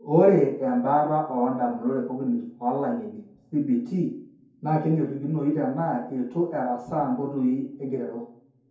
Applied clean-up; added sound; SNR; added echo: none; none; none; reverberation time 0.6 s.